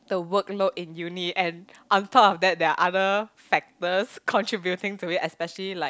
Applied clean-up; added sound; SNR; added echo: none; none; none; none.